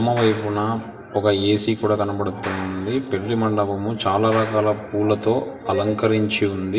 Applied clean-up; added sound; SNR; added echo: none; Clapping; 18 dB; reverberation time 0.8 s.